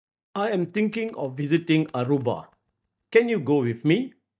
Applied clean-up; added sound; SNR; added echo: neural mask model DeepFilterNet 3.